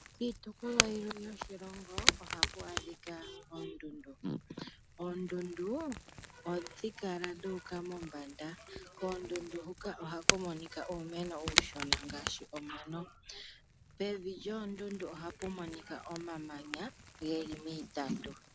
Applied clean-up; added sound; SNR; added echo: none; Crack / Crackle; -1 dB; none.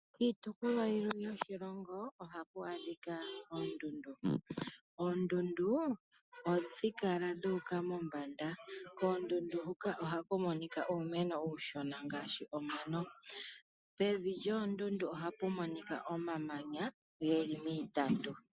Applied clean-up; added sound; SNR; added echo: none; none; none; none.